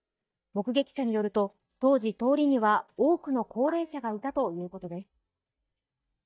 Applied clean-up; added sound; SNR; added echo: neural mask model DeepFilterNet 3.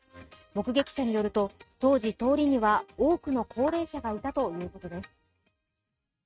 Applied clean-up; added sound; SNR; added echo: neural mask model RNNoise.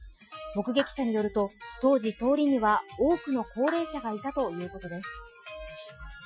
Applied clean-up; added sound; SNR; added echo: classical method Wiener filter.